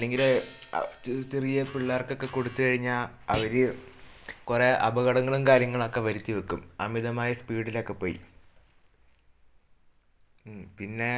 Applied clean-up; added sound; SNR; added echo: none; Thump, thud + Gong; 14 dB; none.